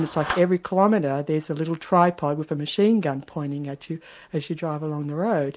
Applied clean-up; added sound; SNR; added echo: none; Clapping; 18 dB; none.